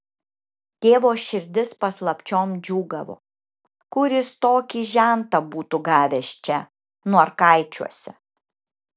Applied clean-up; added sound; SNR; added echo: none; none; none; none.